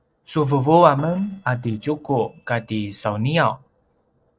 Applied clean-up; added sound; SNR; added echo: neural separator model SepFormer DNS4.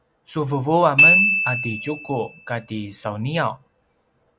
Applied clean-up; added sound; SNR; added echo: none; Glockenspiel; -3 dB; none.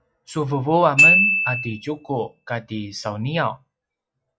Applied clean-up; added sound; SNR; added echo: classical method log-MMSE.